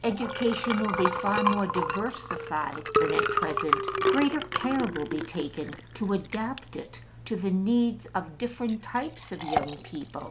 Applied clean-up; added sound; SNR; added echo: none; Liquid; 1 dB; none.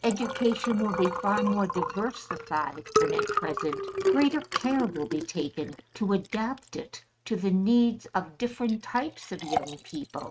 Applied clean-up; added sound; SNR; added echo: neural mask model RNNoise.